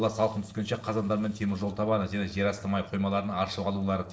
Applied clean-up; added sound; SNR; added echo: neural separator model SepFormer DNS4.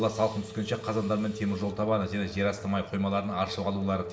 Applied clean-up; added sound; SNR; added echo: none; Telephone; 15 dB; reverberation time 2.0 s.